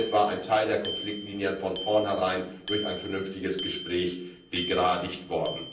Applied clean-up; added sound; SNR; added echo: none; Bicycle bell; 11 dB; reverberation time 0.6 s.